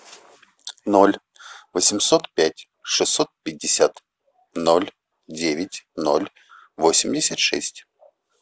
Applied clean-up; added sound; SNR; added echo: none; none; none; none.